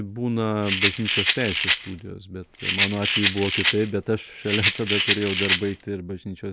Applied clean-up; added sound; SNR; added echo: none; Rattle; -3 dB; none.